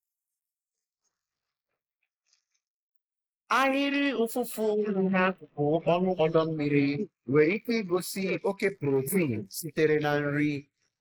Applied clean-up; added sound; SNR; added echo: neural mask model Resemble Enhance denoiser.